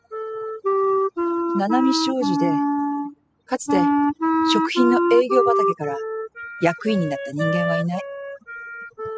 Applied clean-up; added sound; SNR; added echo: classical method spectral subtraction.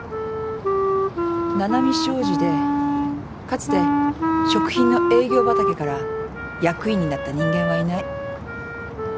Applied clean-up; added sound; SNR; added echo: none; Wind instrument, woodwind instrument; -2 dB; none.